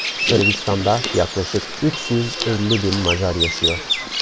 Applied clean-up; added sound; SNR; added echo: none; Bird vocalization, bird call, bird song; 3 dB; none.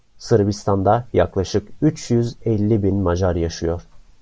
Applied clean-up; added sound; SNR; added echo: none; none; none; none.